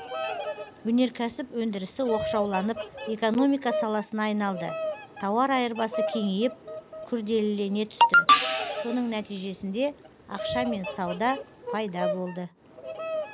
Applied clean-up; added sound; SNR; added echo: none; Hi-hat + Bird vocalization, bird call, bird song; 7 dB; none.